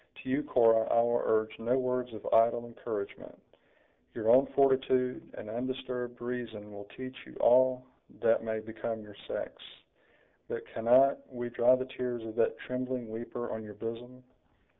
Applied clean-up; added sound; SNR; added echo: none; none; none; none.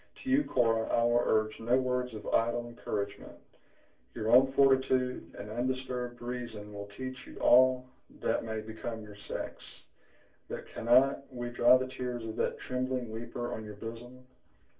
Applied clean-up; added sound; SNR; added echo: none; none; none; reverberation time 0.2 s.